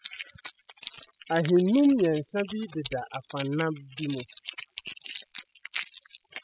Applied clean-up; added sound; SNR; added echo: classical method spectral subtraction.